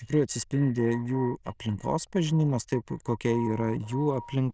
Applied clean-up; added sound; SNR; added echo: neural diffusion model UNIVERSE++.